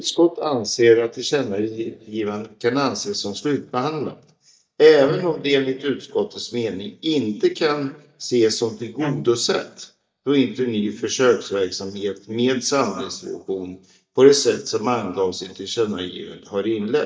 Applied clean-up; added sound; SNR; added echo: neural mask model DeepFilterNet 3.